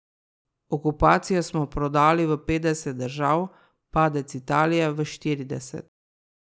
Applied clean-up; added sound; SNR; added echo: none; none; none; none.